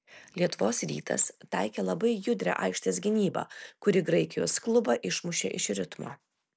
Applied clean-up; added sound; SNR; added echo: none; none; none; none.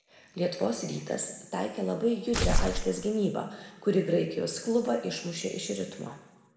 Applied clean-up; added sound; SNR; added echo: none; Tearing; -3 dB; reverberation time 1.0 s.